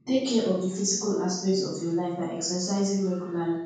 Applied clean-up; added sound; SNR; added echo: none; none; none; reverberation time 0.6 s.